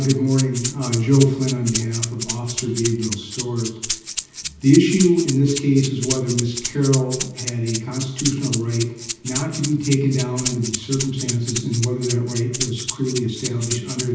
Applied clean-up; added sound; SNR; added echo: none; Rattle (instrument); 8 dB; reverberation time 0.8 s.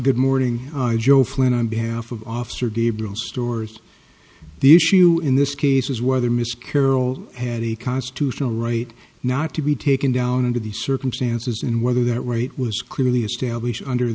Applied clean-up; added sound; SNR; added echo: none; none; none; none.